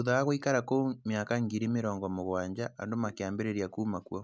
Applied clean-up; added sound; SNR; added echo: none; none; none; none.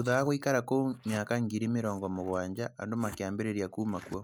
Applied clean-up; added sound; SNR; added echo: neural mask model Resemble Enhance denoiser.